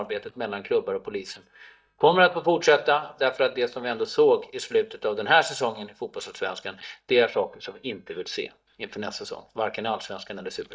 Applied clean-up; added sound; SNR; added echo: neural mask model DeepFilterNet 3.